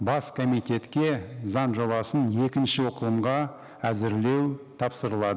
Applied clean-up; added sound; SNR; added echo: none; none; none; none.